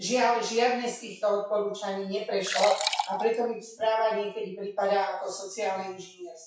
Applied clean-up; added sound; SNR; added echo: classical method WPE with log-MMSE.